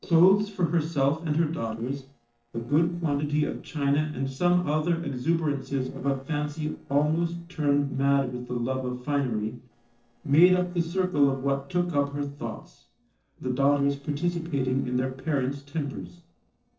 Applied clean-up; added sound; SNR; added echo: neural separator model SepFormer DNS4.